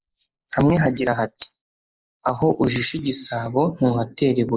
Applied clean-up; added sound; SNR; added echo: neural mask model Resemble Enhance denoiser.